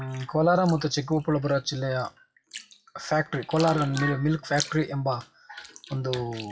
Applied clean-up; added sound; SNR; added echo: classical method WPE with log-MMSE.